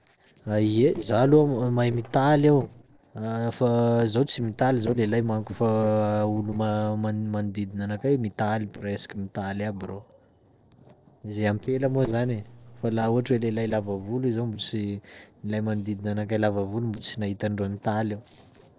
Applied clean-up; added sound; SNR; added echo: neural separator model SepFormer DNS4.